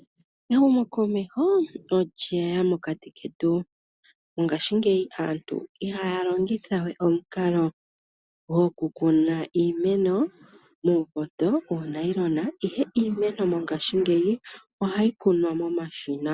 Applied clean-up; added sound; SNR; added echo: none; none; none; none.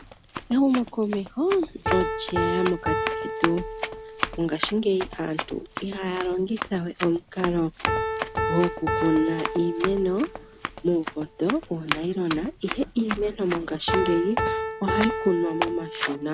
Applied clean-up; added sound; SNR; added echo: none; Piano + Run; 4 dB; none.